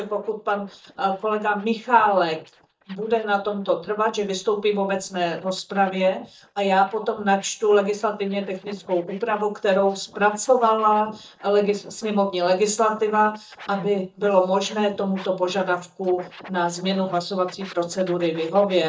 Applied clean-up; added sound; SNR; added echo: neural mask model DeepFilterNet 3.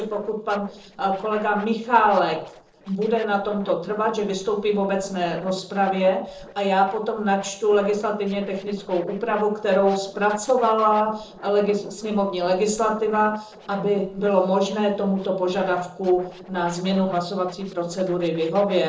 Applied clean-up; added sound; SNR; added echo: neural separator model SepFormer DNS4.